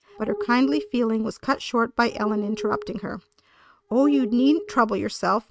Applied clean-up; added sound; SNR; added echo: neural mask model RNNoise.